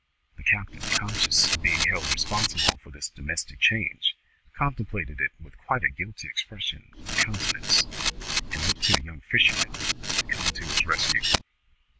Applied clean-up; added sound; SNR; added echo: none; Camera; -1 dB; none.